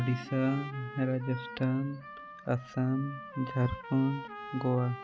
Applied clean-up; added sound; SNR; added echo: none; Trumpet; 12 dB; none.